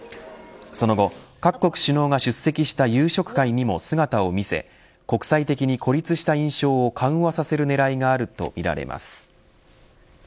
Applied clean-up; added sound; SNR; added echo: none; none; none; none.